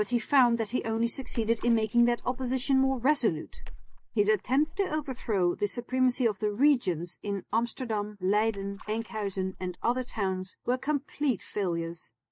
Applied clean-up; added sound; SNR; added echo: neural mask model DeepFilterNet 3.